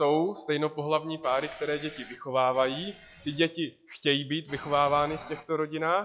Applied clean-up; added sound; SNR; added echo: classical method log-MMSE.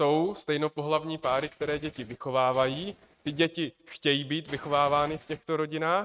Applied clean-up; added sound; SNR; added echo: neural mask model RNNoise.